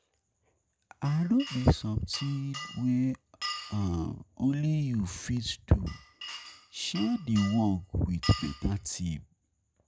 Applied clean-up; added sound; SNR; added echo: none; Glass; 13 dB; none.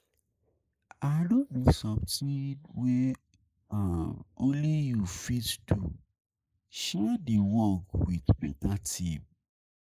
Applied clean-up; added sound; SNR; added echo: neural mask model Resemble Enhance denoiser.